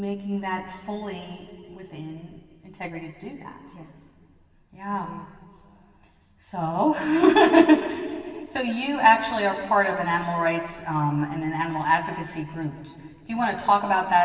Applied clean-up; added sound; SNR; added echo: none; none; none; reverberation time 2.6 s.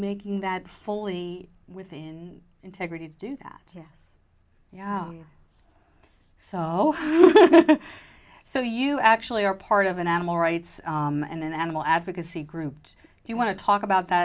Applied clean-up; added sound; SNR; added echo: none; none; none; none.